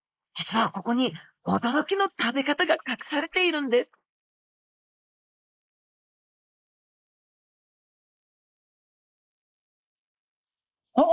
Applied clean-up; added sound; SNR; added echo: neural mask model Resemble Enhance denoiser.